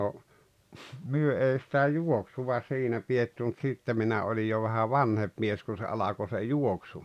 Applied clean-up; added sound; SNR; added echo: none; none; none; none.